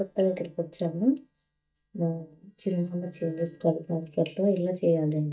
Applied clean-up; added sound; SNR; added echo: neural mask model DeepFilterNet 3.